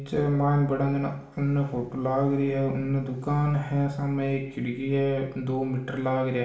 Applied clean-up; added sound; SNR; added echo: none; none; none; reverberation time 0.6 s.